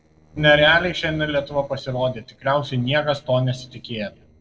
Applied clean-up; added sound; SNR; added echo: neural separator model SepFormer DNS4.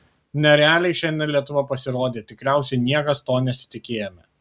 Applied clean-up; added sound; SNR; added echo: none; none; none; none.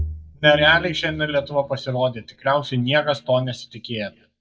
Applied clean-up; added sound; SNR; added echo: neural mask model DeepFilterNet 3.